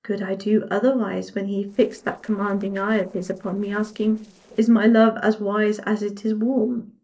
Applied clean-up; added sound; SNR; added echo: neural separator model SepFormer DNS4.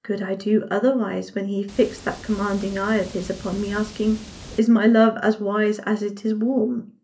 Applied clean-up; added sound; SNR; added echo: none; Water; 17 dB; reverberation time 0.3 s.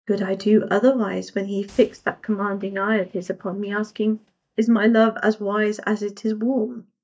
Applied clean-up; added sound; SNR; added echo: neural mask model DeepFilterNet 3.